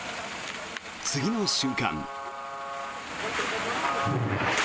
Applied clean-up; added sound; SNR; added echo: none; none; none; none.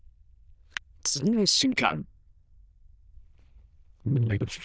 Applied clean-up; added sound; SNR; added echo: neural diffusion model UNIVERSE++.